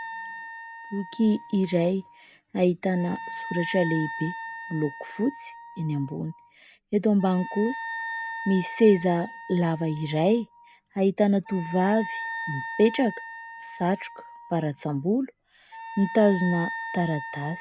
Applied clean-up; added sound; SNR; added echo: none; Wind instrument, woodwind instrument; 11 dB; none.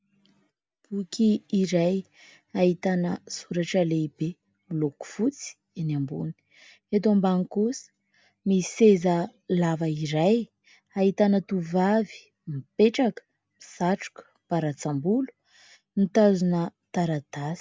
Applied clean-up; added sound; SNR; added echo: none; none; none; none.